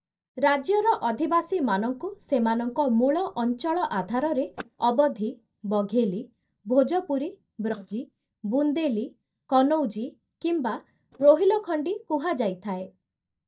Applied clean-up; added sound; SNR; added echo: neural mask model DeepFilterNet 3.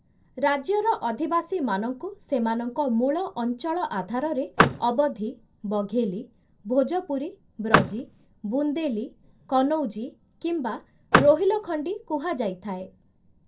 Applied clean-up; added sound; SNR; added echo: none; Vehicle; 0 dB; reverberation time 0.2 s.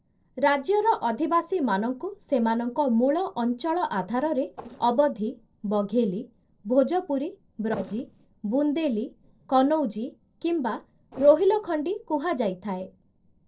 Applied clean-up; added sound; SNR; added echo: neural separator model SepFormer DNS4.